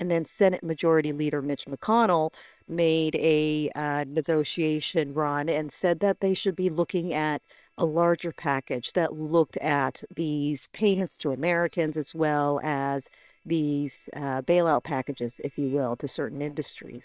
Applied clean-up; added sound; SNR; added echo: neural separator model SepFormer WHAM!.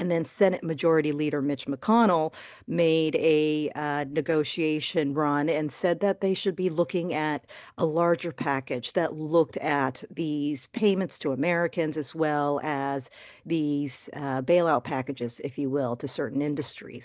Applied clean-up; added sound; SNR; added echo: none; none; none; none.